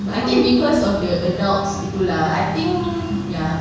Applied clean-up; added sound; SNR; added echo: none; none; none; reverberation time 1.0 s.